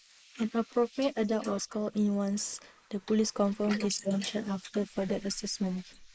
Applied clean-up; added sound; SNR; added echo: neural mask model Resemble Enhance denoiser.